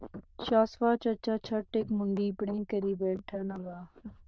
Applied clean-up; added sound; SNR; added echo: neural diffusion model UNIVERSE++.